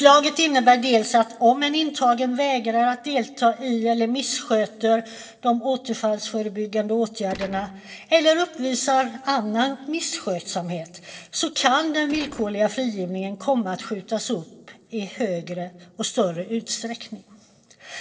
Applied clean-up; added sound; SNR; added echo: neural separator model SepFormer DNS4.